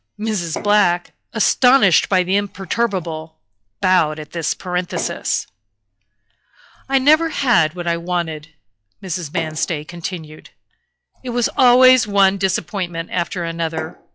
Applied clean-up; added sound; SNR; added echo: classical method log-MMSE.